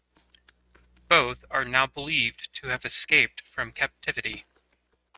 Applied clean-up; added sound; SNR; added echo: neural mask model RNNoise.